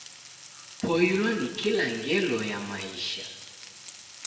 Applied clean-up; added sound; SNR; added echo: none; Frying (food); 16 dB; reverberation time 1.2 s.